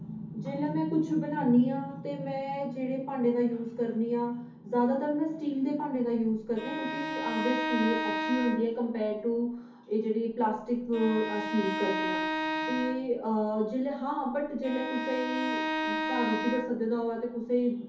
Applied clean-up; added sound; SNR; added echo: none; Bowed string instrument; 5 dB; reverberation time 0.5 s.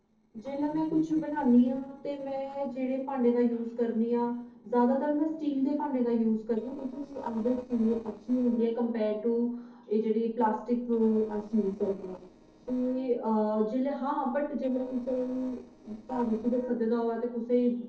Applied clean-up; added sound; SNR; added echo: neural separator model SepFormer DNS4.